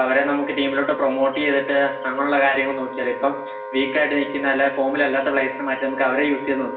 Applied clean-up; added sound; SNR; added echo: none; Wind instrument, woodwind instrument; 11 dB; reverberation time 0.9 s.